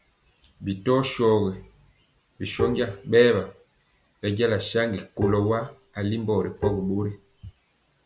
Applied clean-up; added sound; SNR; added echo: none; Bowed string instrument; 7 dB; none.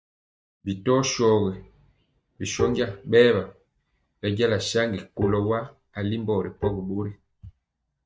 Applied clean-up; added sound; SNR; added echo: neural mask model DeepFilterNet 3.